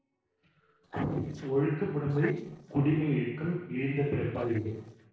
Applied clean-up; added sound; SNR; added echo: neural separator model SepFormer DNS4.